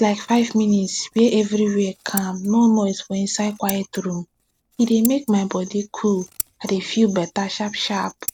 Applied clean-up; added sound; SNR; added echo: none; Scissors; 18 dB; none.